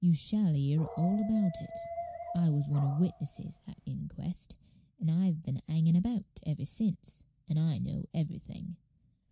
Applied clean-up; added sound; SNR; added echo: none; Dog; 12 dB; none.